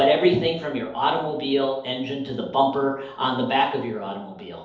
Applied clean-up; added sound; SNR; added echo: none; none; none; reverberation time 2.2 s.